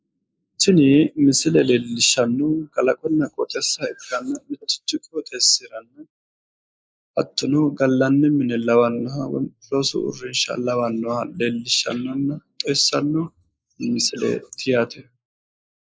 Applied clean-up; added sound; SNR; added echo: neural mask model Resemble Enhance denoiser.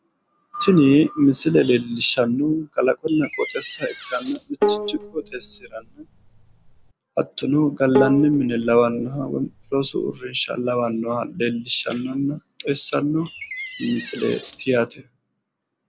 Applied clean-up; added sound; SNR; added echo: none; Door + Bowed string instrument; 8 dB; none.